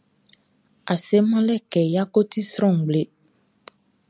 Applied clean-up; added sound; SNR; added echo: none; none; none; none.